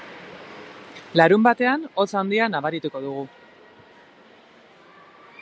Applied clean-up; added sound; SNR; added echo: none; none; none; none.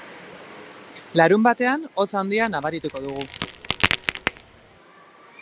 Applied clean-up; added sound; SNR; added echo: none; Crack; 4 dB; none.